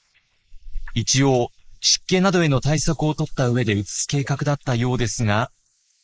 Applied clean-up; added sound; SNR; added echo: neural mask model Resemble Enhance denoiser.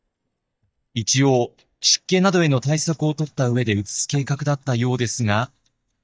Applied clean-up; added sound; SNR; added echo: neural mask model DeepFilterNet 3.